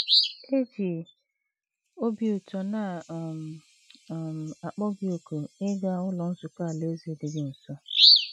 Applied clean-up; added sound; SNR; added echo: classical method Wiener filter.